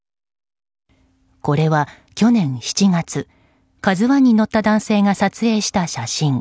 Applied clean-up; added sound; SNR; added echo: none; none; none; none.